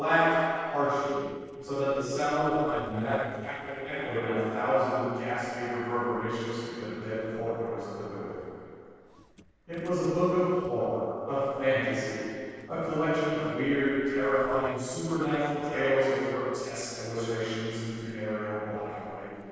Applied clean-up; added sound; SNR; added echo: neural separator model SepFormer DNS4.